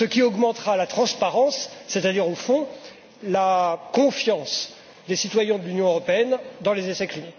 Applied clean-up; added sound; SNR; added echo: none; none; none; none.